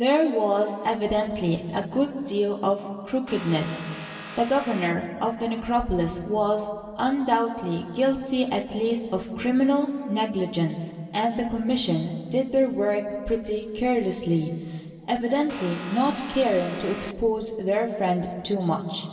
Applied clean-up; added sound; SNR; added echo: none; Vehicle; 13 dB; reverberation time 2.8 s.